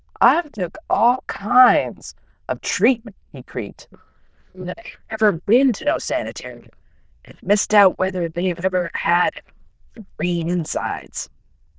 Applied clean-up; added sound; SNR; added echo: neural diffusion model UNIVERSE++.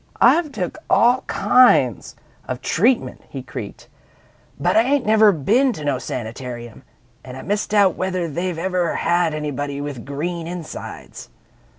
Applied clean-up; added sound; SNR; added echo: none; none; none; none.